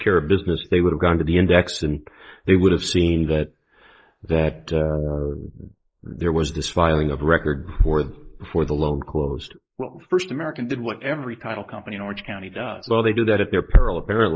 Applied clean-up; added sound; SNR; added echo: neural mask model Resemble Enhance denoiser.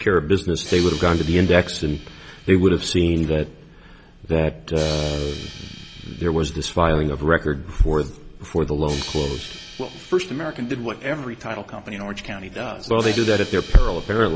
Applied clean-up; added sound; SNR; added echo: none; Crash cymbal; 18 dB; none.